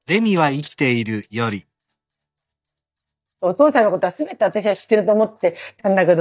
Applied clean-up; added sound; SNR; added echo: neural mask model DeepFilterNet 3.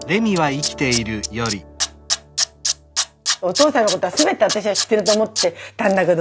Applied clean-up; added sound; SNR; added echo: none; Tools; 5 dB; none.